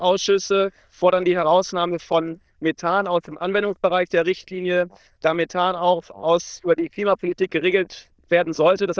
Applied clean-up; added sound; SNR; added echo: neural diffusion model UNIVERSE++.